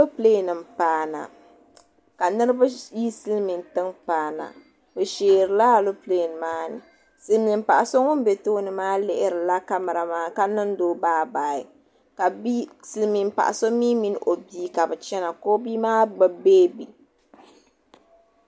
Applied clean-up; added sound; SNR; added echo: none; none; none; none.